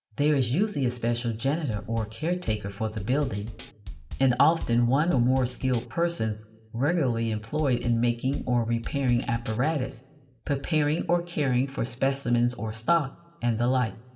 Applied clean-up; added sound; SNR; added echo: none; Drum kit; 12 dB; reverberation time 0.8 s.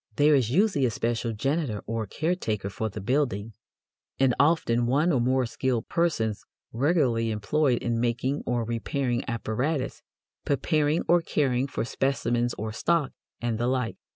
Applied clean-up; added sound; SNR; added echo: none; none; none; none.